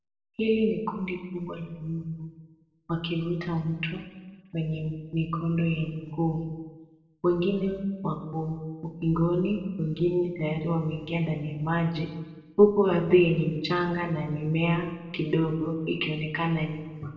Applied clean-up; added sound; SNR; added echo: none; none; none; reverberation time 1.0 s.